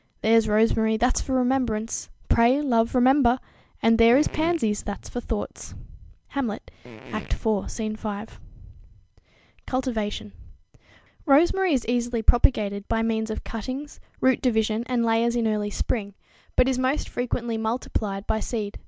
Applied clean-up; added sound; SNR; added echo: none; Fart; 18 dB; none.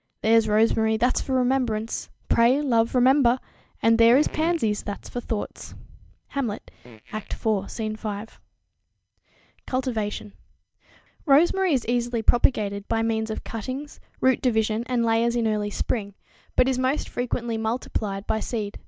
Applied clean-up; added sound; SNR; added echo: neural mask model DeepFilterNet 3.